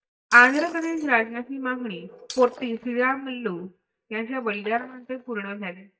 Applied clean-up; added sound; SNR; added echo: neural mask model DeepFilterNet 3.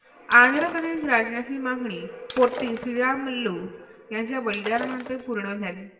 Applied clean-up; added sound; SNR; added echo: none; Shatter; 14 dB; reverberation time 0.8 s.